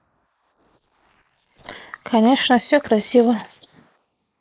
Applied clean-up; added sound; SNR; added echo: neural mask model Resemble Enhance denoiser.